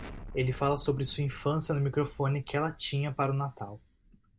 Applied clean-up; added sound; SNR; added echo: none; Explosion; 17 dB; none.